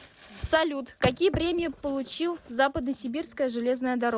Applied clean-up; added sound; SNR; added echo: none; none; none; none.